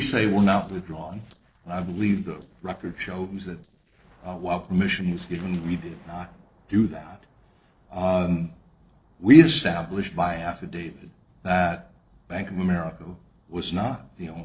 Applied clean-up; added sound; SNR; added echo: neural separator model SepFormer DNS4.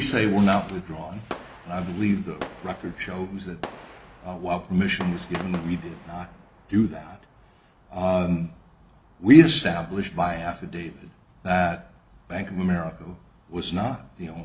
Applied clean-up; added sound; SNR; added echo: none; Fireworks; 19 dB; none.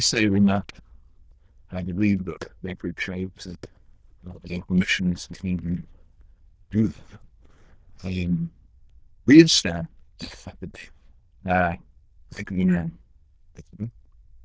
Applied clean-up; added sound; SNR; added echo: neural diffusion model UNIVERSE++.